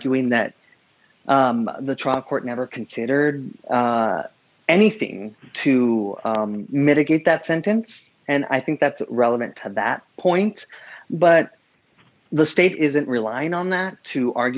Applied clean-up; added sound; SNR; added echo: none; none; none; none.